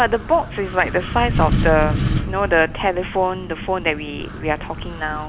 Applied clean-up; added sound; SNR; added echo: none; Wind; 3 dB; none.